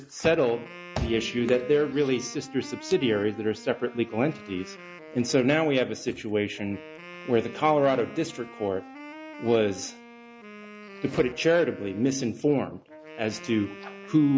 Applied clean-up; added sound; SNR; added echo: none; Wind instrument, woodwind instrument; 17 dB; none.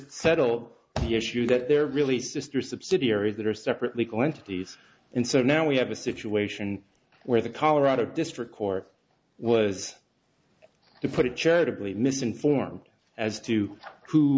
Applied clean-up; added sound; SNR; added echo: none; none; none; none.